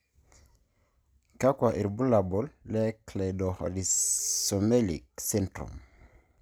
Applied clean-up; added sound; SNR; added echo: none; none; none; none.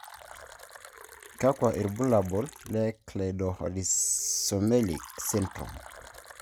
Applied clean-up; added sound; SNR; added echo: none; Fill (with liquid); 19 dB; none.